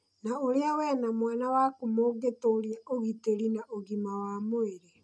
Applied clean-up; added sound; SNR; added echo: none; none; none; none.